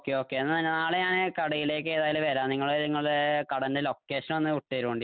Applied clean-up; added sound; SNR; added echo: none; none; none; none.